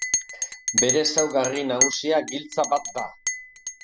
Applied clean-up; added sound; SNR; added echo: none; Chink, clink; 1 dB; none.